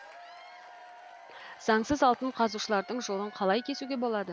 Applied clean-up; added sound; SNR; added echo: none; Applause / Crowd / Cheering; 19 dB; none.